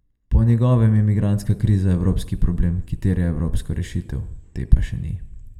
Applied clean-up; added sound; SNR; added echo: none; none; none; reverberation time 0.9 s.